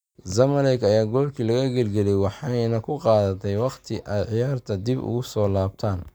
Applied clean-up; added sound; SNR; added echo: none; none; none; none.